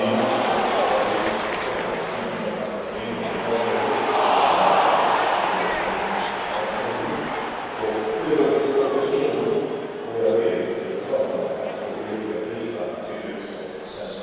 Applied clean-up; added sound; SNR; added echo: none; Cheering; 0 dB; reverberation time 2.2 s.